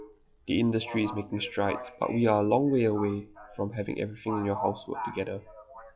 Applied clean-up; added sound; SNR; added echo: classical method log-MMSE.